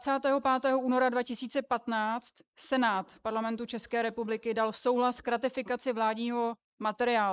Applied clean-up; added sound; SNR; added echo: neural mask model Resemble Enhance denoiser.